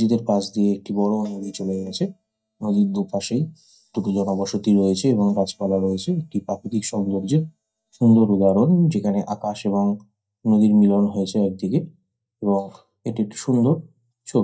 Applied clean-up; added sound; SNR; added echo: neural mask model DeepFilterNet 3.